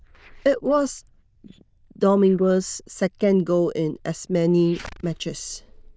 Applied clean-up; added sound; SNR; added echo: neural diffusion model UNIVERSE++.